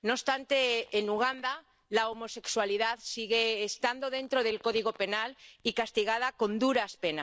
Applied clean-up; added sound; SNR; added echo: neural separator model SepFormer DNS4.